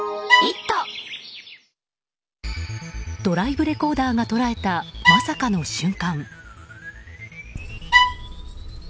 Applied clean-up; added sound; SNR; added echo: none; Bowed string instrument; -5 dB; none.